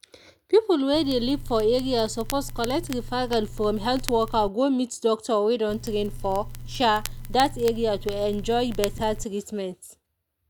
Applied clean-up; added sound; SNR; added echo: none; Crackle; 10 dB; none.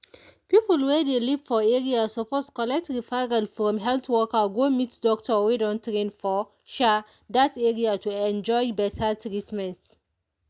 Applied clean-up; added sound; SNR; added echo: none; none; none; none.